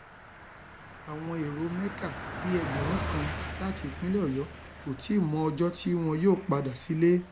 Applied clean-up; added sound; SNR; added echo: none; Car passing by; 9 dB; none.